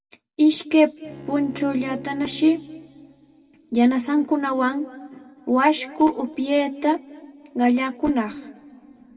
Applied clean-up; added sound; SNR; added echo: none; Bowed string instrument; 19 dB; reverberation time 1.5 s.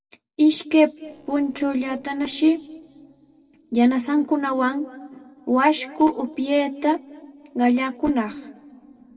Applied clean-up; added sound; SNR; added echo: neural separator model SepFormer DNS4.